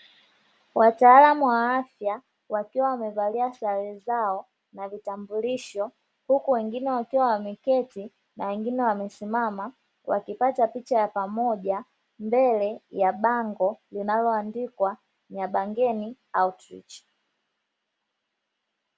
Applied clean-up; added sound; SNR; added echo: none; none; none; none.